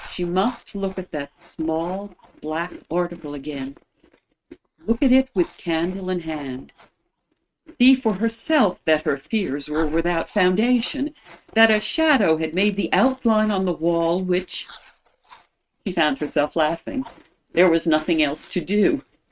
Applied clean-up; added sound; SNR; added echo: neural mask model RNNoise.